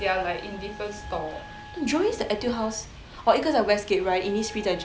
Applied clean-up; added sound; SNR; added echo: none; Wind instrument, woodwind instrument; 19 dB; none.